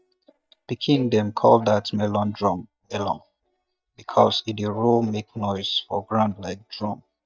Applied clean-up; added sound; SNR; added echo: neural mask model DeepFilterNet 3.